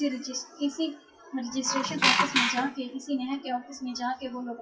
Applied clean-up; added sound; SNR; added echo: classical method WPE with log-MMSE.